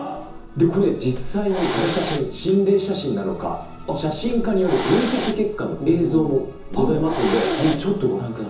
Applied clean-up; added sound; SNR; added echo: none; Hiss; 8 dB; reverberation time 0.6 s.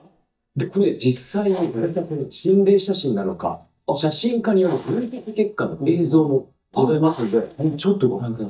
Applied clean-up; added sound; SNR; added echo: neural mask model DeepFilterNet 3.